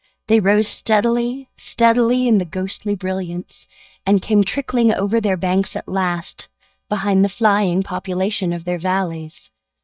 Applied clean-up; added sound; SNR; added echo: neural mask model DeepFilterNet 3.